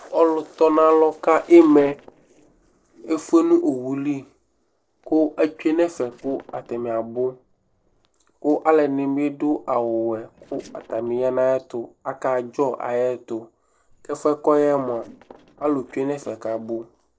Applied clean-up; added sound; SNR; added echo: neural separator model SepFormer DNS4.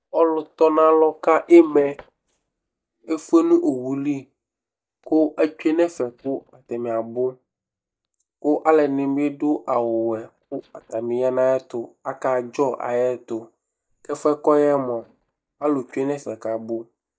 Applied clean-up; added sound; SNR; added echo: neural mask model DeepFilterNet 3.